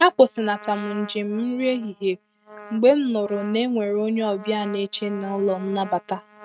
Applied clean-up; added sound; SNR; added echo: neural mask model RNNoise.